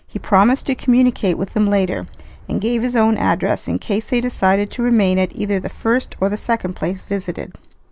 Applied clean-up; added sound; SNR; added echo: none; Gull, seagull / Wind; 19 dB; none.